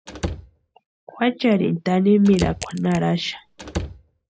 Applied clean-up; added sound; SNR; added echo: none; Crack / Crushing + Slam / Wood; 10 dB; none.